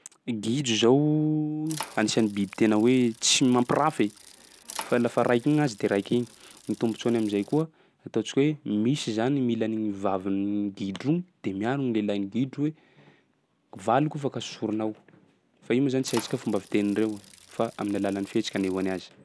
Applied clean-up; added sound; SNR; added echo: none; Bicycle; 17 dB; none.